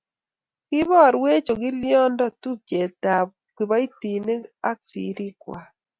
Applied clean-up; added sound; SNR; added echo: none; none; none; none.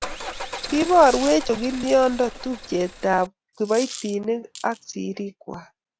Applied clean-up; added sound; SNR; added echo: none; Car + Coin (dropping); 12 dB; none.